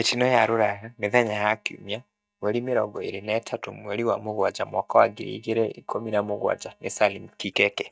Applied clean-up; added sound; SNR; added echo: neural mask model DeepFilterNet 3.